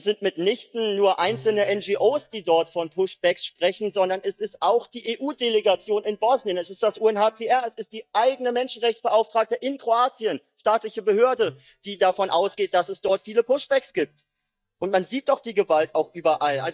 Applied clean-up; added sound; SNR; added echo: neural mask model DeepFilterNet 3.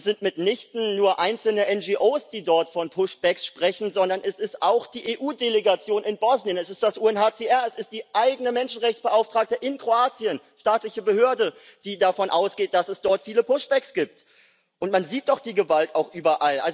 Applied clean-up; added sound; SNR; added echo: none; none; none; none.